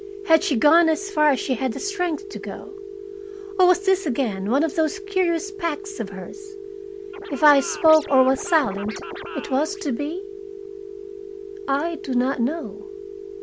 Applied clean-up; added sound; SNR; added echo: none; Telephone + Scratching (performance technique); 11 dB; none.